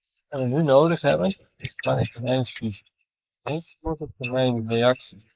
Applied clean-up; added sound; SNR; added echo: neural mask model Resemble Enhance denoiser.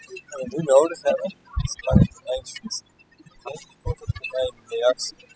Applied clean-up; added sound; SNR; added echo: classical method spectral subtraction.